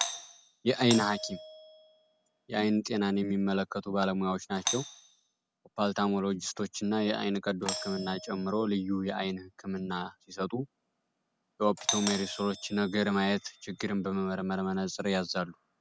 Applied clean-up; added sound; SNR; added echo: none; Doorbell; 11 dB; none.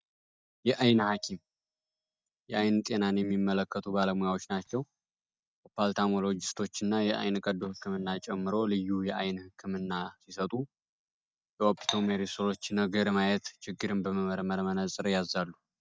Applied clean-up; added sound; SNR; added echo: neural mask model DeepFilterNet 3.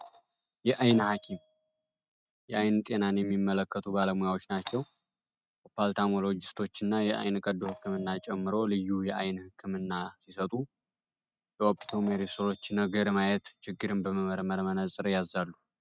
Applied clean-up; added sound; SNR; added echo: neural mask model RNNoise.